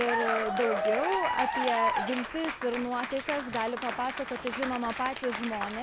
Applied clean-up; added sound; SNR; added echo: none; Applause / Cheering; 1 dB; none.